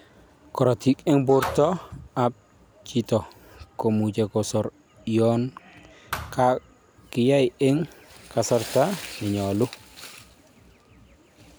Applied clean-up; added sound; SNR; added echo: none; Thump, thud; 14 dB; none.